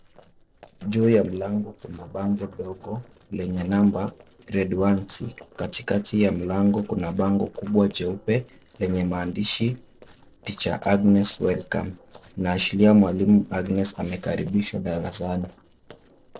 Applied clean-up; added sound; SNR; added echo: neural separator model SepFormer DNS4.